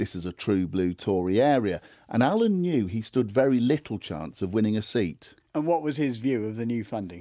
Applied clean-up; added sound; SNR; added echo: none; none; none; none.